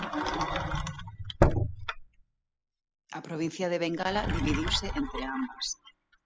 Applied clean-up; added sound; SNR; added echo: classical method spectral subtraction.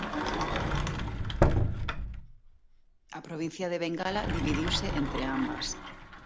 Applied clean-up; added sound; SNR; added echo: none; Sliding door; -4 dB; none.